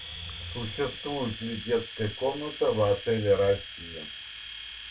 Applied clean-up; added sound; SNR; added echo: none; Domestic sounds, home sounds; 11 dB; reverberation time 0.2 s.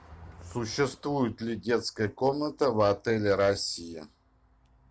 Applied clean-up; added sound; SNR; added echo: none; none; none; none.